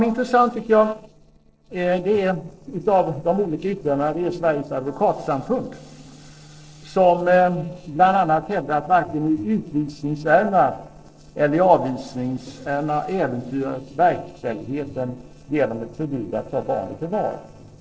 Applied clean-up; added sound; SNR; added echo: neural separator model SepFormer DNS4.